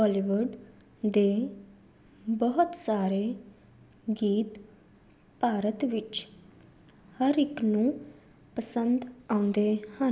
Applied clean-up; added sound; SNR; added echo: none; none; none; none.